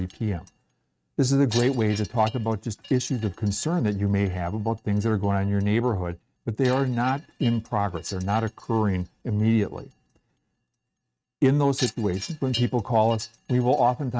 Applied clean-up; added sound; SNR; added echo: neural mask model RNNoise.